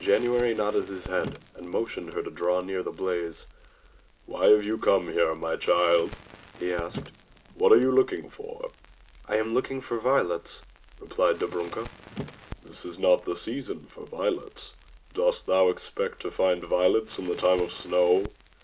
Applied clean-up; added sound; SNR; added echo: none; Car + Crackle; 19 dB; none.